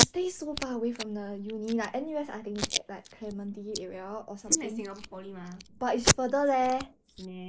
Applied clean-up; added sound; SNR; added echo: neural mask model Resemble Enhance denoiser.